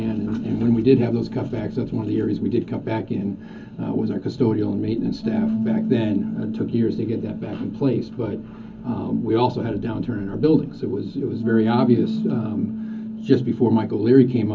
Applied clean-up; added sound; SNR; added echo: none; Bass guitar; 8 dB; reverberation time 0.4 s.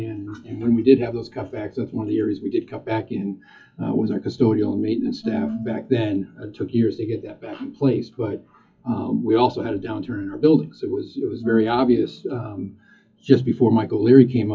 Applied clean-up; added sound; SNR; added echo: classical method WPE with log-MMSE.